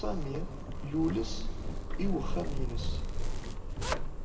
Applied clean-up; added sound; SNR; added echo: none; Zipper (clothing); -5 dB; reverberation time 1.4 s.